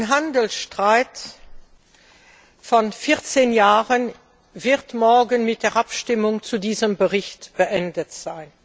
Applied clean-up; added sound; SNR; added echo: none; none; none; none.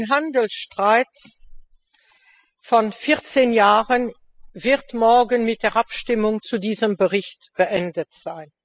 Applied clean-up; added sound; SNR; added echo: classical method spectral subtraction.